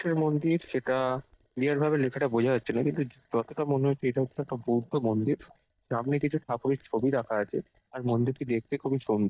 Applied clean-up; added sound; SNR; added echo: neural mask model DeepFilterNet 3.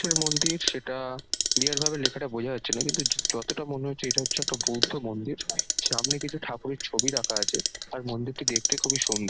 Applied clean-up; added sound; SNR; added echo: none; Clock; -3 dB; none.